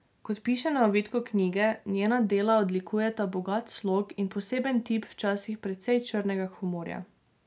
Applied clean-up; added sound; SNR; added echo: none; none; none; none.